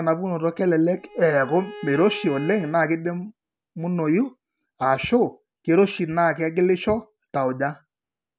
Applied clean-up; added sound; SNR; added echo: none; Bowed string instrument; 16 dB; none.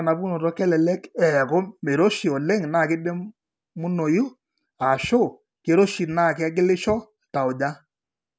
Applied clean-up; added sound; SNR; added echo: none; none; none; none.